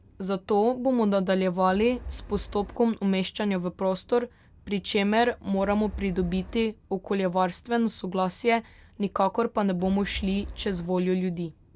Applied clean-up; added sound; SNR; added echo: none; Wind; 13 dB; none.